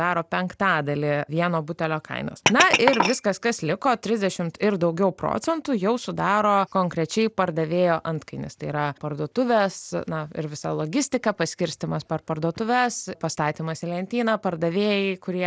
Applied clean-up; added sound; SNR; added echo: none; Glass; 3 dB; none.